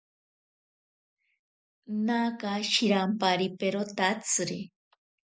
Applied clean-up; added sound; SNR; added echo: none; none; none; none.